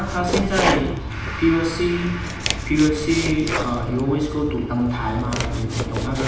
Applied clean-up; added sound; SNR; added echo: none; Domestic sounds, home sounds; 7 dB; reverberation time 0.7 s.